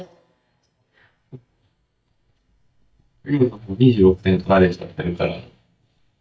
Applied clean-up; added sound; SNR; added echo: neural mask model DeepFilterNet 3.